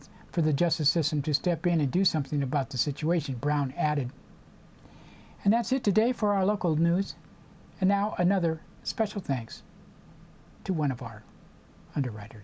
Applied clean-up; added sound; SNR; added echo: none; none; none; none.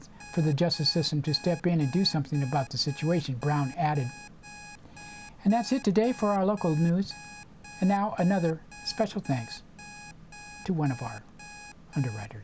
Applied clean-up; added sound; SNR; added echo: none; Alarm; 19 dB; none.